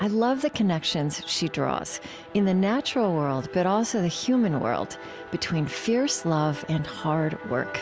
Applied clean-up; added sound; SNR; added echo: none; Bowed string instrument; 19 dB; none.